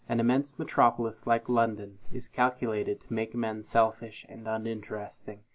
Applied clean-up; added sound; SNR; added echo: none; none; none; none.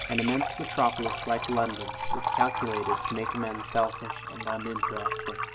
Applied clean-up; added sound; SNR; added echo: none; Liquid; 1 dB; none.